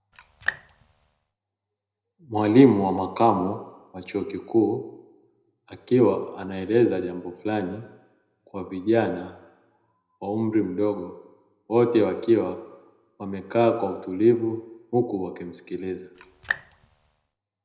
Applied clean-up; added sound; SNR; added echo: none; Raindrop; 11 dB; reverberation time 0.8 s.